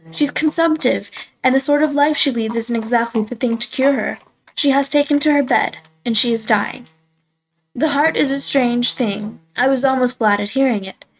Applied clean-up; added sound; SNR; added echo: neural mask model RNNoise.